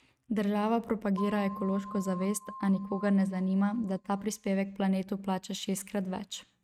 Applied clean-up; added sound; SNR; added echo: neural mask model RNNoise.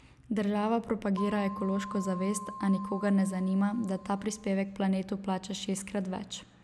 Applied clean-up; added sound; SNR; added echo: none; Keyboard (musical); 13 dB; none.